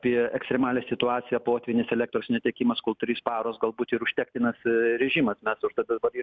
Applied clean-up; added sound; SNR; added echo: none; none; none; none.